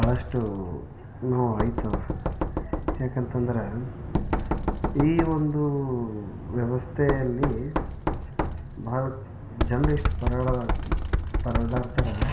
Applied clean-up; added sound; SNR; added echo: none; Knock; 1 dB; reverberation time 1.4 s.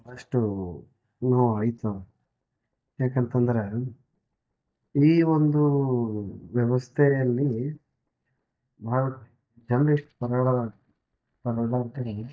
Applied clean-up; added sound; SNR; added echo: neural mask model DeepFilterNet 3.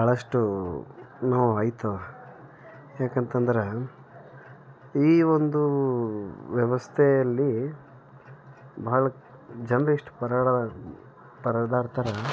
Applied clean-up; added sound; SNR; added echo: none; none; none; none.